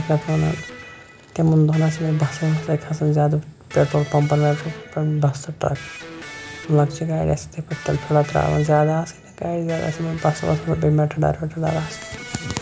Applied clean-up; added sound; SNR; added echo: none; Electric guitar; 17 dB; none.